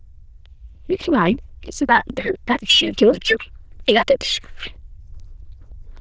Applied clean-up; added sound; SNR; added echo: neural diffusion model UNIVERSE++.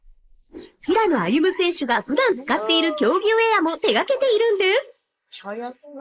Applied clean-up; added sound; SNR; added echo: neural mask model Resemble Enhance denoiser.